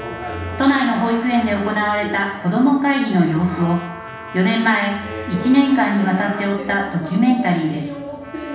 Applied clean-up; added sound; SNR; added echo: none; Trumpet; 18 dB; reverberation time 0.9 s.